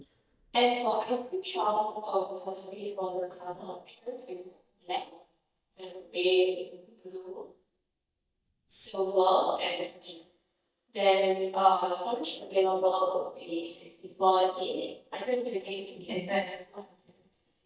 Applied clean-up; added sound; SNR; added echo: neural mask model DeepFilterNet 3.